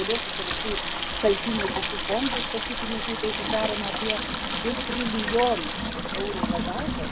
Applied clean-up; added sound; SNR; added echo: none; Sink (filling or washing) / Water tap, faucet; 0 dB; none.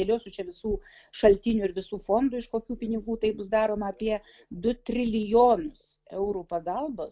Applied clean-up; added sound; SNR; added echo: none; none; none; none.